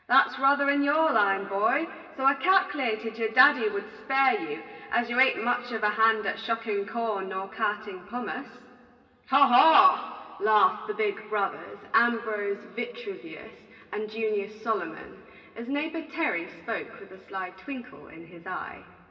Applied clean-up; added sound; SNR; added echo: none; none; none; reverberation time 2.0 s.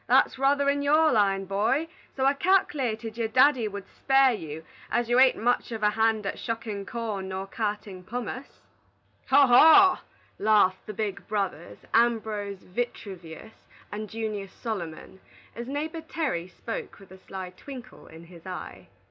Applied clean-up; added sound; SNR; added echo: none; none; none; none.